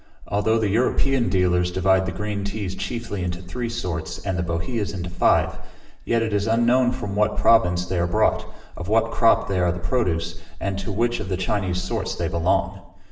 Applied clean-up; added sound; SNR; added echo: none; none; none; reverberation time 0.8 s.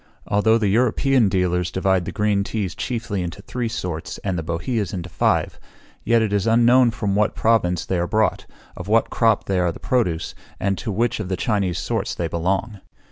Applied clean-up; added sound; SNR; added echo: none; none; none; none.